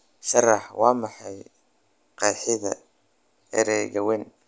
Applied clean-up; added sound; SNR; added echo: none; none; none; none.